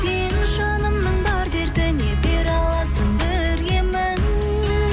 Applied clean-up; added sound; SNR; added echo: none; none; none; none.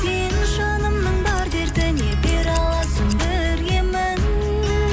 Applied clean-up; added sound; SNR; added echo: none; Scissors; 19 dB; none.